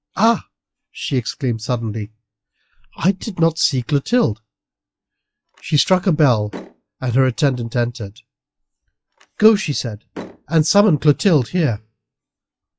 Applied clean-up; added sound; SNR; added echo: classical method log-MMSE.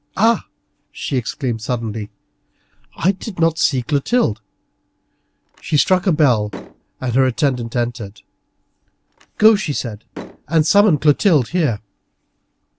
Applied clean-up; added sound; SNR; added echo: none; Slam; 20 dB; none.